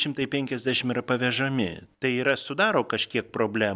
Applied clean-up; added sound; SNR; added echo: none; none; none; none.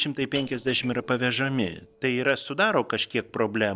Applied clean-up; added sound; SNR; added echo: neural separator model SepFormer DNS4.